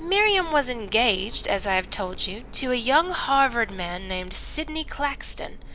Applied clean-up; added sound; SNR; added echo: none; Printer; 12 dB; none.